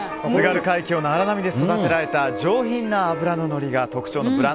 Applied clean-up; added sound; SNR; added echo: none; Harp; 13 dB; none.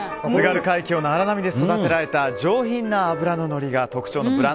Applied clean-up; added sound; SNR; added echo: none; none; none; none.